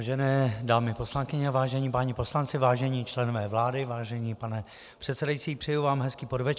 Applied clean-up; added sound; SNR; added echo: none; none; none; none.